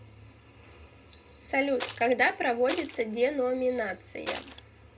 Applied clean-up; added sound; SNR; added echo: none; Shatter; 9 dB; reverberation time 0.2 s.